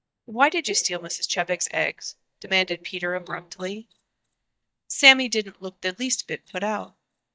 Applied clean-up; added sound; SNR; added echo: neural mask model DeepFilterNet 3.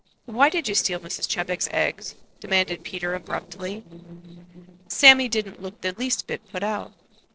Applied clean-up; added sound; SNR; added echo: neural separator model SepFormer DNS4.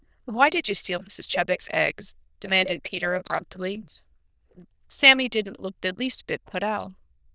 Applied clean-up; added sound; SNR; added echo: neural diffusion model UNIVERSE++.